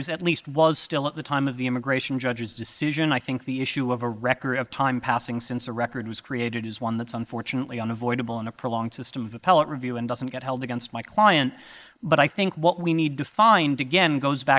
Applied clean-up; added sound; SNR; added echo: neural mask model Resemble Enhance denoiser.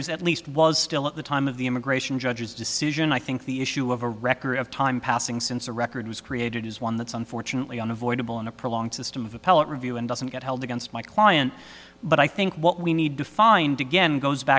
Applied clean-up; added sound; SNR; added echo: none; none; none; none.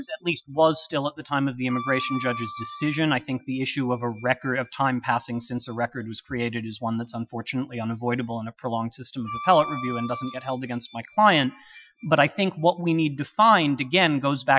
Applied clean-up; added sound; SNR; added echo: classical method Wiener filter.